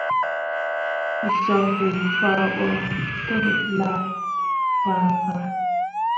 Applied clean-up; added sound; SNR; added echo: none; Motor vehicle (road) / Siren; -1 dB; reverberation time 0.8 s.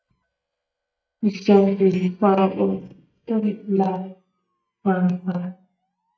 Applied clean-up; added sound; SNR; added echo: neural mask model DeepFilterNet 3.